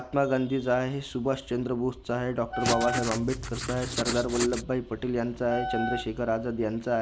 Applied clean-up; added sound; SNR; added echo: none; Wind instrument, woodwind instrument + Writing; 5 dB; none.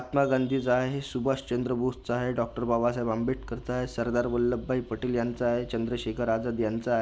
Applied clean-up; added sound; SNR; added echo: none; none; none; none.